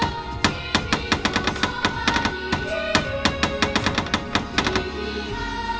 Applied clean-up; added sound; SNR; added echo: none; Cupboard open or close / Door; -4 dB; reverberation time 1.9 s.